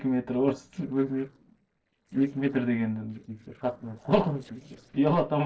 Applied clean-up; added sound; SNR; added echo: neural separator model SepFormer DNS4.